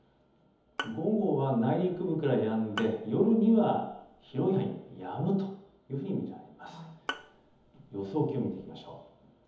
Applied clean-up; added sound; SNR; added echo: none; Bowed string instrument; 15 dB; reverberation time 1.3 s.